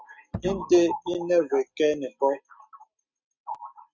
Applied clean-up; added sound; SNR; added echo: neural mask model RNNoise.